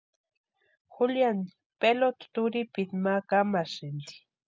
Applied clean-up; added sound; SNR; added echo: none; none; none; none.